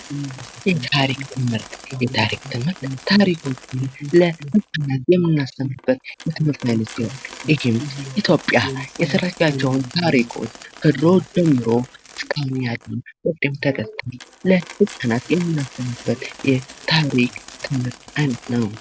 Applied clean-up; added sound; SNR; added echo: none; Coin (dropping); 20 dB; none.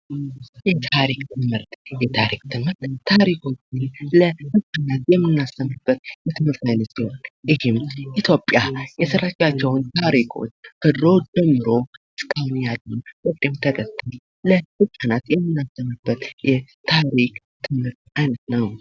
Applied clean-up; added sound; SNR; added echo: none; none; none; none.